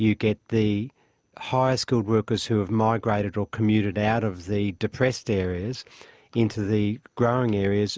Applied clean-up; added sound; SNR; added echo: none; none; none; none.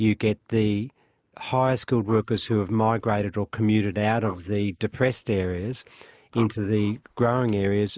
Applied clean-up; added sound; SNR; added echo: neural mask model Resemble Enhance denoiser.